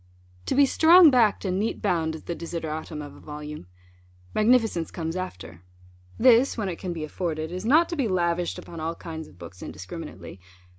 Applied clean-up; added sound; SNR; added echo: none; none; none; none.